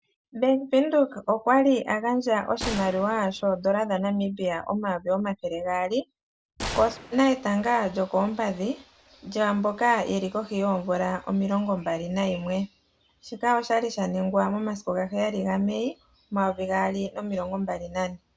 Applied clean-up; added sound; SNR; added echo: none; Gunshot, gunfire; 15 dB; none.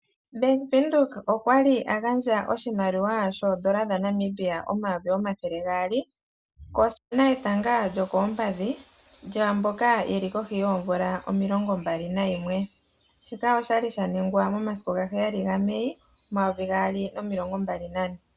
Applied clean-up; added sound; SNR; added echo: none; none; none; none.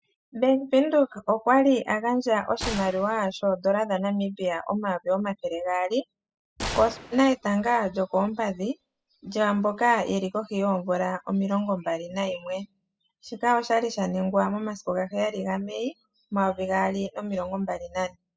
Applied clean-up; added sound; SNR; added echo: classical method spectral subtraction.